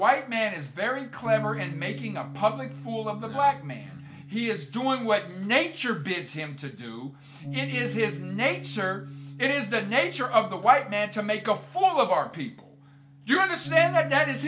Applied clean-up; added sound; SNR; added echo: none; Bass guitar; 13 dB; none.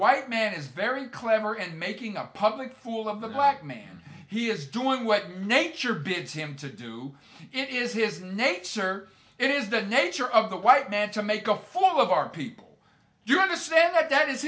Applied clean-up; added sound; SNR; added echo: none; none; none; none.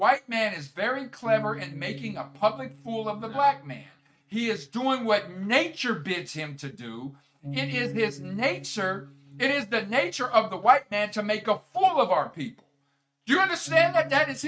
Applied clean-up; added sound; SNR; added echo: neural mask model RNNoise.